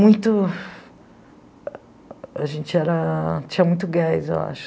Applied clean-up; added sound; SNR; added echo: none; none; none; none.